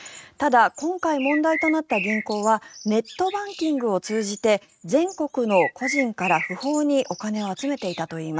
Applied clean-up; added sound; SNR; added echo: neural mask model RNNoise.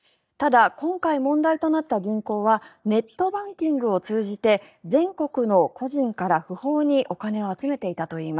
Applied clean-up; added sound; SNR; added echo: neural mask model DeepFilterNet 3.